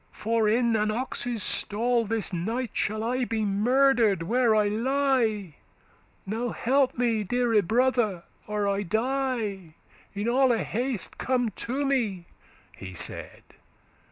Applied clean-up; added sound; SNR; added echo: none; none; none; none.